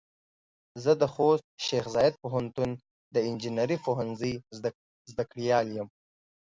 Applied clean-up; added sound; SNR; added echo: none; none; none; none.